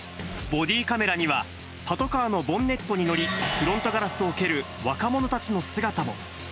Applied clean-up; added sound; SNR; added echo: none; Plucked string instrument; 10 dB; none.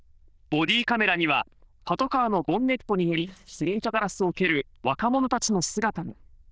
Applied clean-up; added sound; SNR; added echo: neural diffusion model UNIVERSE++.